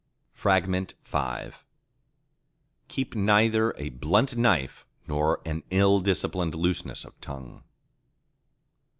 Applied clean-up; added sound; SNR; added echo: none; none; none; none.